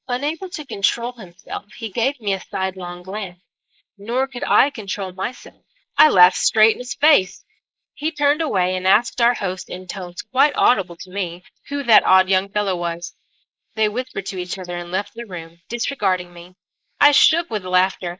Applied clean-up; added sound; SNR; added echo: neural mask model Resemble Enhance denoiser.